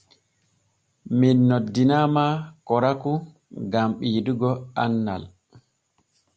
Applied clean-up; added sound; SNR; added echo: none; none; none; none.